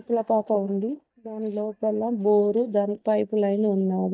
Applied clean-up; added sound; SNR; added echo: neural mask model DeepFilterNet 3.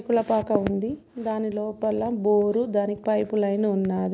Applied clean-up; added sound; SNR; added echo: none; none; none; none.